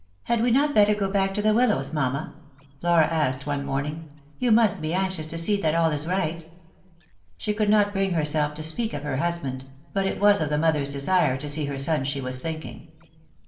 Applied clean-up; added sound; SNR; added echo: none; Bird; 3 dB; reverberation time 0.8 s.